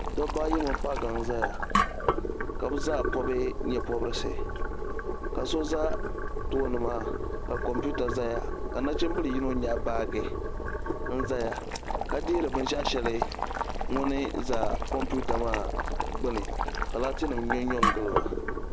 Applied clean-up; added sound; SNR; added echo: none; Boiling; -2 dB; none.